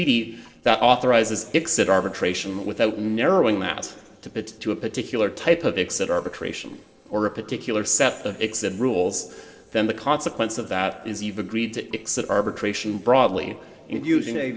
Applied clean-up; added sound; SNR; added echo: neural separator model SepFormer DNS4.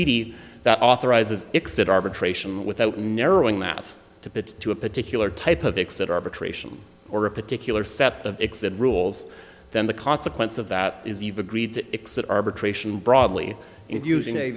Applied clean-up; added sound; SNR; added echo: none; none; none; none.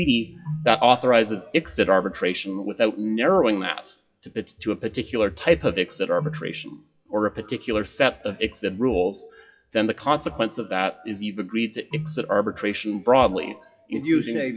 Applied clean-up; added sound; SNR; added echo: classical method WPE with log-MMSE.